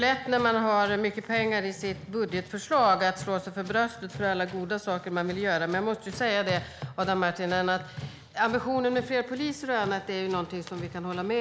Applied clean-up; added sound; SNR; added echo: none; Tools; 18 dB; none.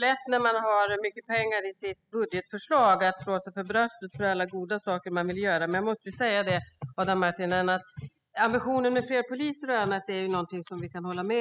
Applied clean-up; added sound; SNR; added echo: classical method spectral subtraction.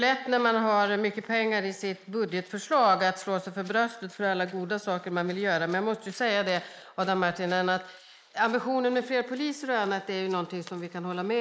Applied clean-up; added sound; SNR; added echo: neural mask model Resemble Enhance denoiser.